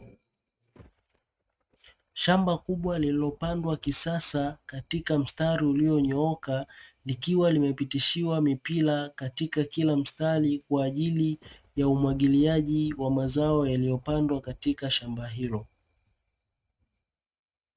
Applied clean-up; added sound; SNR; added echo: neural mask model RNNoise.